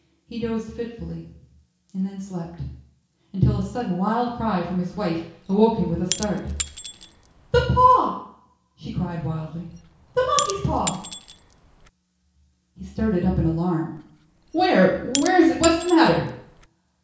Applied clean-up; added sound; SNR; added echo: none; Shatter / Crushing; 12 dB; reverberation time 0.6 s.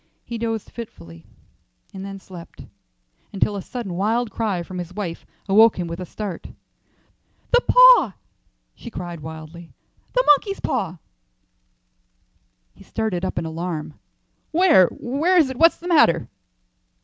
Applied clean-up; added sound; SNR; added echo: none; none; none; none.